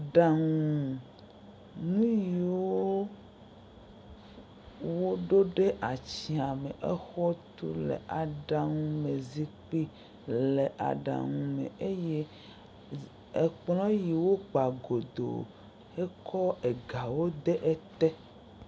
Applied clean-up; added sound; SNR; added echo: none; none; none; none.